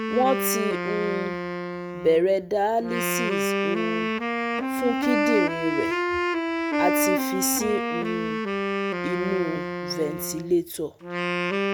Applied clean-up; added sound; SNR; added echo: none; Wind instrument, woodwind instrument; -1 dB; none.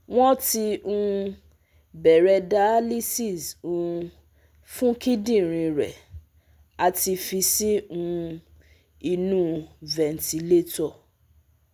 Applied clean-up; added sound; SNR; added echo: none; none; none; none.